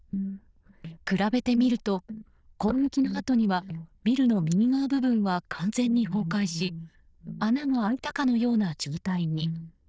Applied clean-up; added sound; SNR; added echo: neural diffusion model UNIVERSE++.